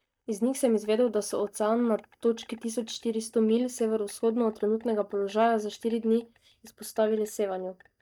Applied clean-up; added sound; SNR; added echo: neural mask model DeepFilterNet 3.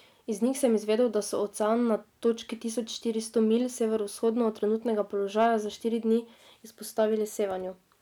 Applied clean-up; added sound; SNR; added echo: none; none; none; none.